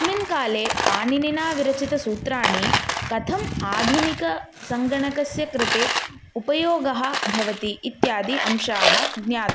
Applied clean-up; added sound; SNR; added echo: none; Coin (dropping); 2 dB; none.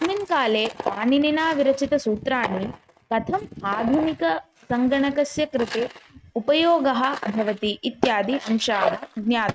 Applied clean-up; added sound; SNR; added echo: neural mask model RNNoise.